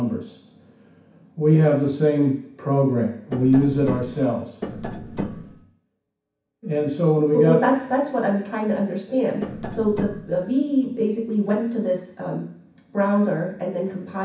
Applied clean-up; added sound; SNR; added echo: none; Tap; 9 dB; reverberation time 0.6 s.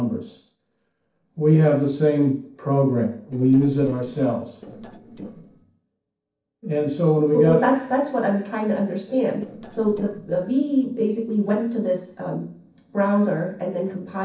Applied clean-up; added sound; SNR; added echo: neural separator model SepFormer DNS4.